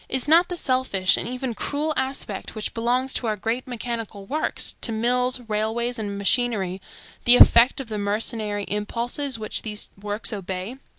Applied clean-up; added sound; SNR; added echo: none; none; none; none.